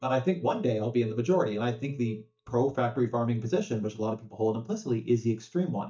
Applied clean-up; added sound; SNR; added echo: neural mask model DeepFilterNet 3.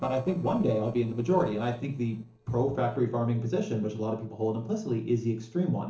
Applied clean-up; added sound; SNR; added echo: neural separator model SepFormer DNS4.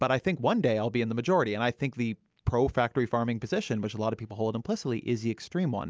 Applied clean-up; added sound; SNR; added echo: none; none; none; none.